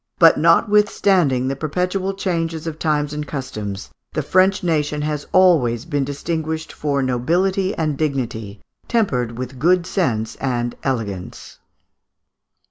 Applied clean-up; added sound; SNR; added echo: none; none; none; none.